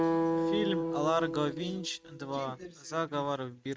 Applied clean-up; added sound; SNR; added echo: neural mask model RNNoise.